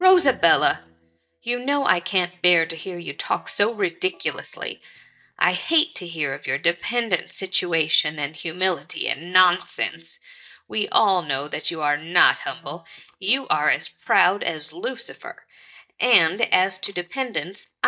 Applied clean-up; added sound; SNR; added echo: neural mask model DeepFilterNet 3.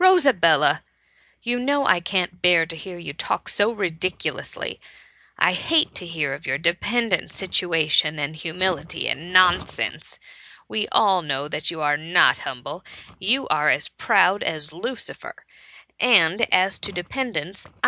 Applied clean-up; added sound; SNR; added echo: none; none; none; none.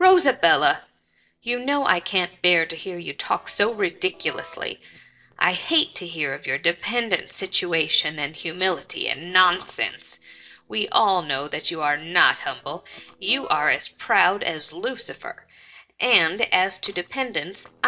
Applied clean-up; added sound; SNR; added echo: neural separator model SepFormer DNS4.